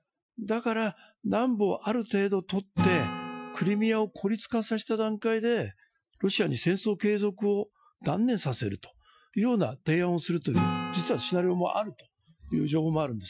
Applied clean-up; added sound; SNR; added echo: classical method Wiener filter.